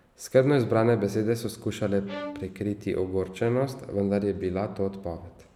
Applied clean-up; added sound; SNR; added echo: none; Bowed string instrument; 14 dB; none.